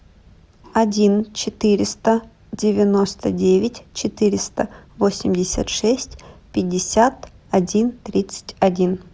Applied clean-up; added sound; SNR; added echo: none; none; none; none.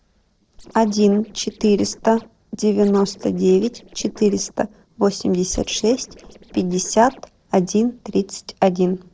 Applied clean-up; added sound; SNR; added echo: neural separator model SepFormer DNS4.